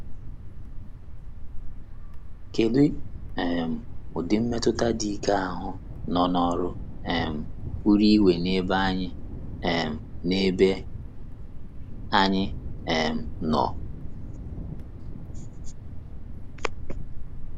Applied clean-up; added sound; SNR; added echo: none; Thunder; 5 dB; none.